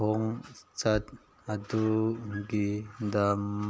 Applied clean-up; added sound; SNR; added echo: none; Bass drum; 19 dB; none.